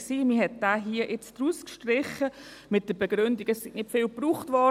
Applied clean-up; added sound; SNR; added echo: none; none; none; none.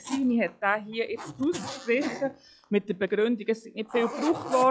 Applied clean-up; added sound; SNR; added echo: classical method log-MMSE.